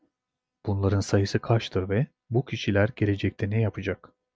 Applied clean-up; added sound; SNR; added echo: none; none; none; none.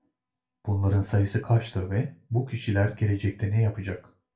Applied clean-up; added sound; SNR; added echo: none; none; none; reverberation time 0.3 s.